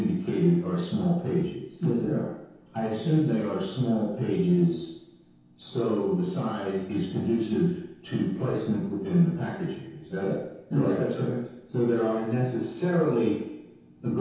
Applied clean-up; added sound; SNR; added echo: none; none; none; reverberation time 0.9 s.